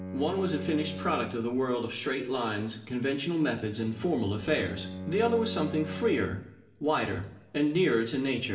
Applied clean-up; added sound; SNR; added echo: none; Bowed string instrument; 12 dB; reverberation time 0.6 s.